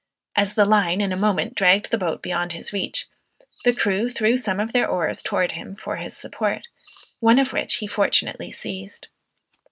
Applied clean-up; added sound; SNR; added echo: neural mask model RNNoise.